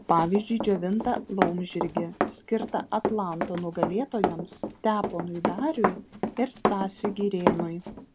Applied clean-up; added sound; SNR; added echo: none; Run; 2 dB; none.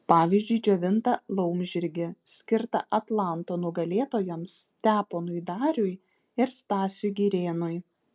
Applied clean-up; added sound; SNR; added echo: none; none; none; none.